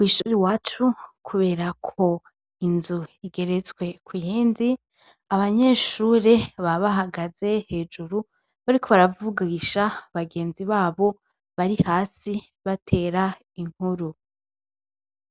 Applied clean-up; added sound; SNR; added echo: none; none; none; none.